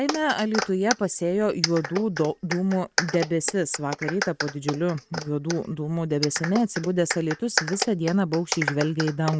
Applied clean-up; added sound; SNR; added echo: neural mask model RNNoise.